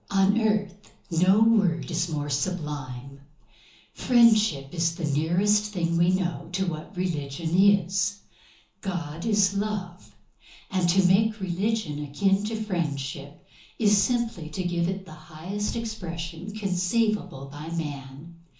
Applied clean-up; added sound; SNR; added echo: none; none; none; reverberation time 0.8 s.